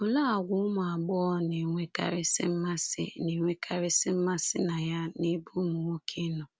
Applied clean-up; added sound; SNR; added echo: none; none; none; none.